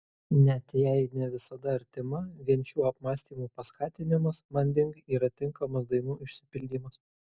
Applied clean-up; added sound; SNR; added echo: none; none; none; none.